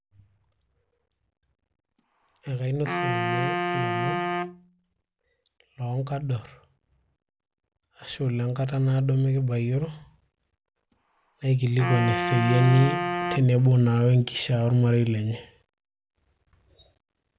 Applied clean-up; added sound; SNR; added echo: none; Wind instrument, woodwind instrument; 4 dB; none.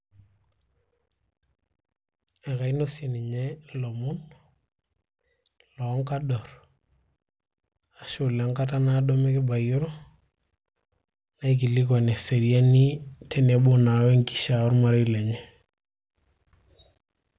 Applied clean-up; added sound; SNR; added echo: none; none; none; none.